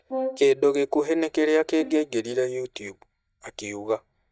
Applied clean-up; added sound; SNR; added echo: neural mask model DeepFilterNet 3.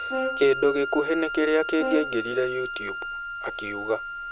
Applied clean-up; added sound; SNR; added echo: none; Brass instrument + Wind instrument, woodwind instrument; 5 dB; none.